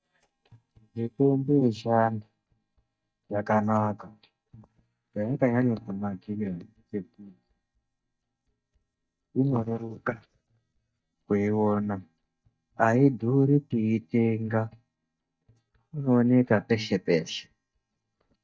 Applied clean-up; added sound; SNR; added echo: neural mask model DeepFilterNet 3.